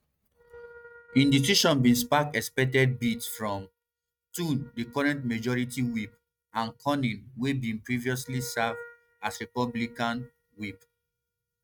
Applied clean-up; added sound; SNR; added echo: neural mask model RNNoise.